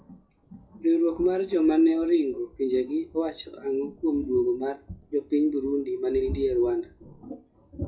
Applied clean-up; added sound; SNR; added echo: classical method WPE with log-MMSE.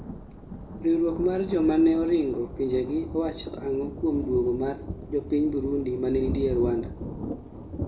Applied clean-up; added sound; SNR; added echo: none; Thunder; 9 dB; reverberation time 0.5 s.